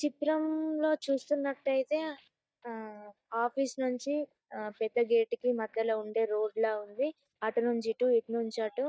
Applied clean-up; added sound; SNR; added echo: neural mask model DeepFilterNet 3.